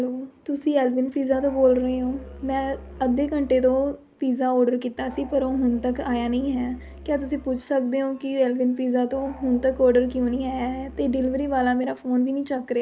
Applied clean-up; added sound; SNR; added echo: none; Musical instrument; 18 dB; none.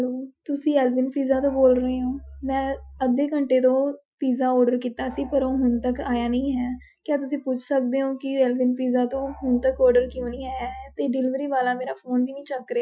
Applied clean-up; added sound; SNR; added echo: classical method Wiener filter.